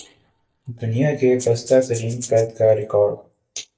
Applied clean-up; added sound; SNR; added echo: neural mask model DeepFilterNet 3.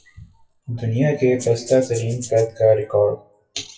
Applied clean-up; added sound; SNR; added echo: classical method WPE with log-MMSE.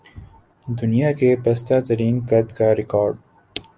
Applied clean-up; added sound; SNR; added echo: none; none; none; none.